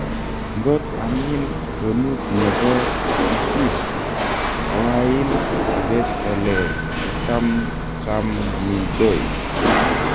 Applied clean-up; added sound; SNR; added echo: none; Rattle / Chatter / Hiss / Engine / Mechanisms; -1 dB; none.